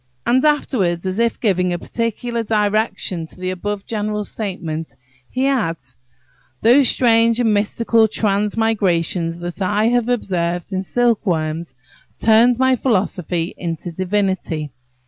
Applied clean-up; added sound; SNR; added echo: none; none; none; none.